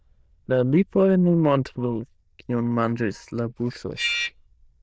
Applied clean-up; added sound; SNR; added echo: neural diffusion model UNIVERSE++.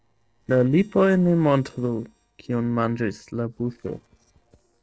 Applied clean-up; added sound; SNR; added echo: neural separator model SepFormer DNS4.